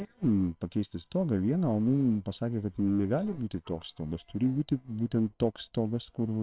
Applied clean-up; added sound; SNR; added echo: neural separator model SepFormer WHAMR!.